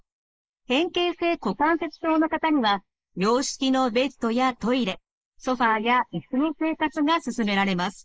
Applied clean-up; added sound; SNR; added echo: neural mask model Resemble Enhance denoiser.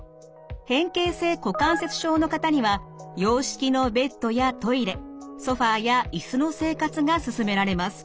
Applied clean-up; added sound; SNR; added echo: none; none; none; none.